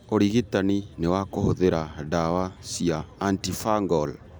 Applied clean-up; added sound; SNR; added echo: none; none; none; none.